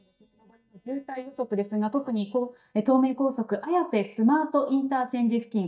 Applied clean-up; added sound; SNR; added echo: neural mask model DeepFilterNet 3.